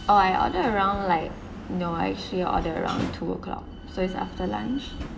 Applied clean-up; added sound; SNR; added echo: none; Slam; 13 dB; reverberation time 1.9 s.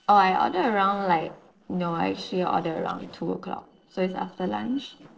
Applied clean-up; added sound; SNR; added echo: neural separator model SepFormer DNS4.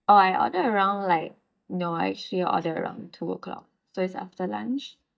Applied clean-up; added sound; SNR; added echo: neural mask model DeepFilterNet 3.